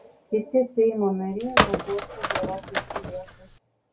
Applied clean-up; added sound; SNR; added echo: none; Telephone; 0 dB; none.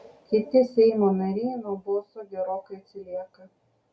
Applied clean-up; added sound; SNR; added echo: none; none; none; none.